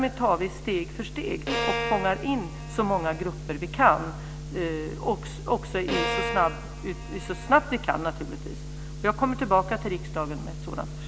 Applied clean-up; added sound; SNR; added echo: none; Bowed string instrument; 6 dB; none.